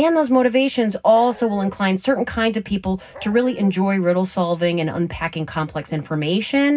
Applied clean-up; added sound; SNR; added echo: none; Dog; 18 dB; reverberation time 0.4 s.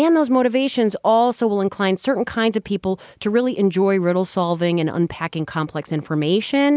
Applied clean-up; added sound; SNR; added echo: none; none; none; none.